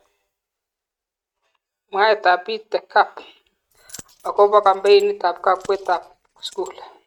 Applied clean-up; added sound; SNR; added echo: neural mask model RNNoise.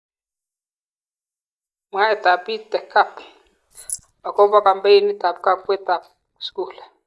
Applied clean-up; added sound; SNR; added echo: neural mask model DeepFilterNet 3.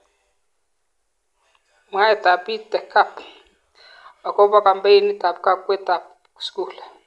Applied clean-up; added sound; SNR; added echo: none; none; none; none.